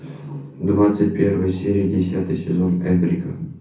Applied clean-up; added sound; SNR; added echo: none; none; none; reverberation time 0.6 s.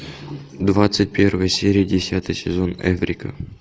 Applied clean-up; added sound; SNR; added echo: none; none; none; none.